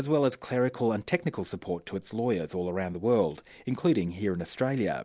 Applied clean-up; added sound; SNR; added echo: none; none; none; none.